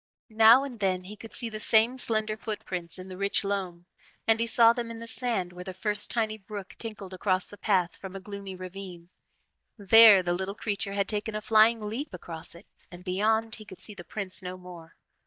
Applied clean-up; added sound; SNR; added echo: neural mask model DeepFilterNet 3.